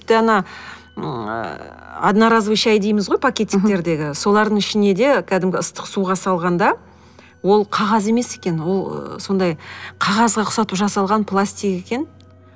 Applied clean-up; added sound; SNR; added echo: none; none; none; none.